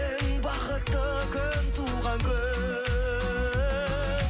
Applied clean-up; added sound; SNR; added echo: none; none; none; none.